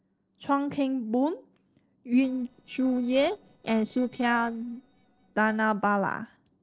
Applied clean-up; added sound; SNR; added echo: neural separator model SepFormer DNS4.